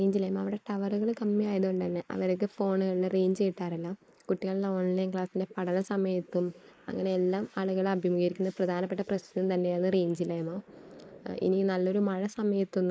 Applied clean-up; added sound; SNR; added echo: neural mask model Resemble Enhance denoiser.